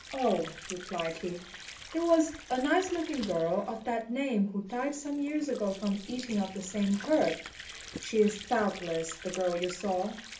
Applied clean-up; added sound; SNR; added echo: none; Sink (filling or washing) / Water; 15 dB; reverberation time 0.3 s.